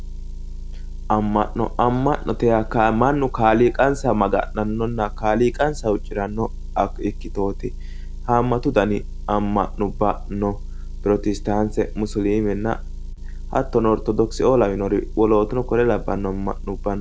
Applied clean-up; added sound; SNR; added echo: none; Motor vehicle (road) / Engine; 8 dB; none.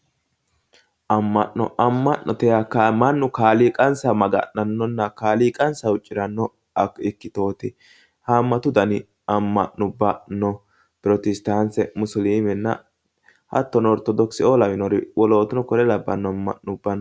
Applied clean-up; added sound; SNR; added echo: none; none; none; none.